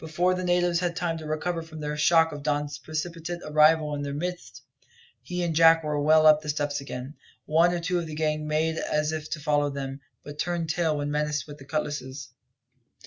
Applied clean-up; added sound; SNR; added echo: none; none; none; none.